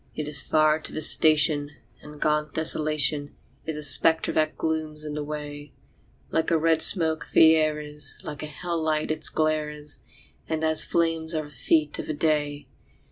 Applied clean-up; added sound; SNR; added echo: none; none; none; none.